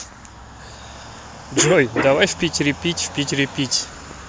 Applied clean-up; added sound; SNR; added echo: none; Cough; 9 dB; none.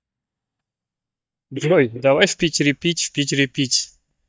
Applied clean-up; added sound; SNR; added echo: neural mask model DeepFilterNet 3.